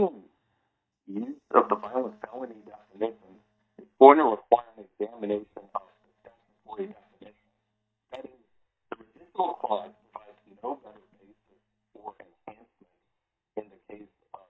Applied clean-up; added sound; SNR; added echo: neural mask model DeepFilterNet 3.